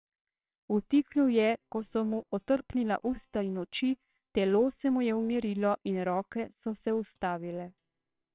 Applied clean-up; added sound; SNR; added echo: neural separator model SepFormer WHAMR!.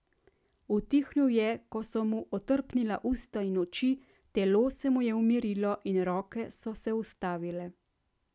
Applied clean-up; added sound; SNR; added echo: none; none; none; none.